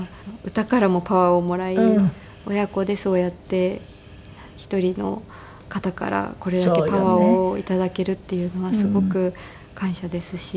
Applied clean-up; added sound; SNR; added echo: none; none; none; none.